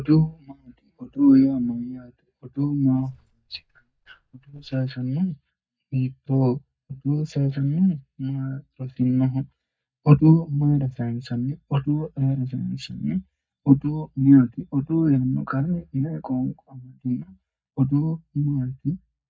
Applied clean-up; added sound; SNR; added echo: neural mask model DeepFilterNet 3.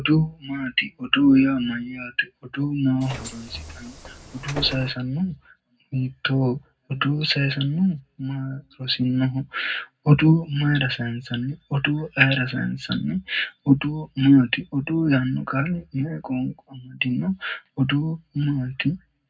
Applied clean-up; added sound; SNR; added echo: none; Bus; 13 dB; reverberation time 0.3 s.